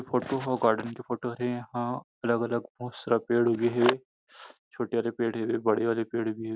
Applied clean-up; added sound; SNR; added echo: none; none; none; none.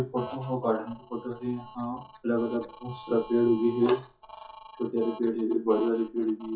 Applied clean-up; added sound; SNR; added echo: classical method WPE with log-MMSE.